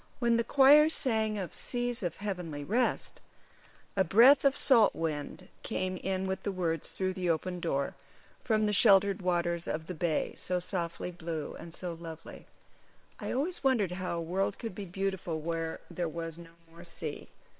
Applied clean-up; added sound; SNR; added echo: neural separator model SepFormer WHAM!.